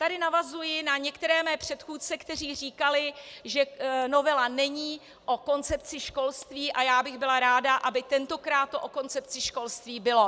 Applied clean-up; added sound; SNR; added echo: none; none; none; none.